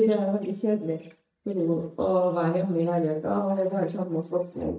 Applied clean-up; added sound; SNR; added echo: neural mask model DeepFilterNet 3.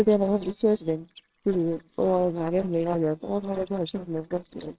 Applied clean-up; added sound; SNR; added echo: neural separator model SepFormer WHAMR!.